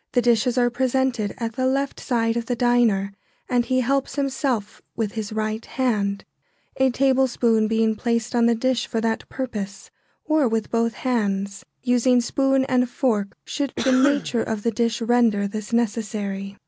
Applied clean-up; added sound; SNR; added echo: none; Cough; 8 dB; none.